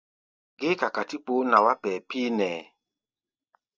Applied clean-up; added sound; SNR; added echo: neural mask model DeepFilterNet 3.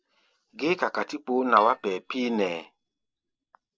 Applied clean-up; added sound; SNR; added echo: neural separator model SepFormer DNS4.